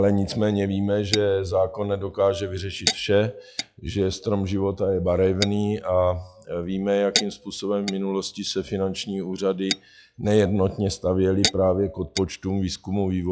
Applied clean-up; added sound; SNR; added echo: classical method log-MMSE.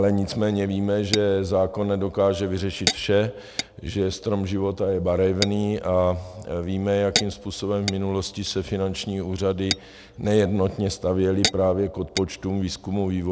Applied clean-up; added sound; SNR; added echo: none; Tap / Glass; 11 dB; none.